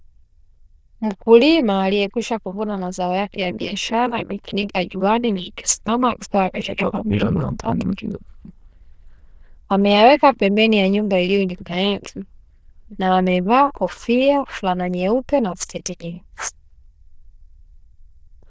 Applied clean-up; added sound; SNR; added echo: neural diffusion model UNIVERSE++.